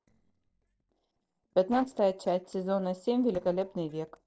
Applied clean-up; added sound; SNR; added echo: neural separator model SepFormer DNS4.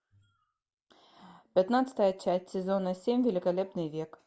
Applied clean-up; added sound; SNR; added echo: none; none; none; none.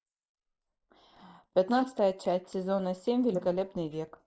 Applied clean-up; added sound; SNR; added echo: neural mask model Resemble Enhance denoiser.